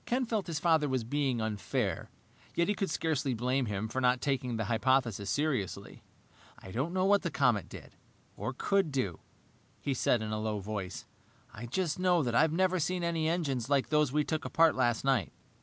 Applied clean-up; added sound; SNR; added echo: none; none; none; none.